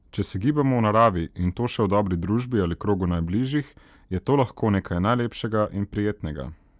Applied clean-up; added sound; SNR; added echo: none; none; none; none.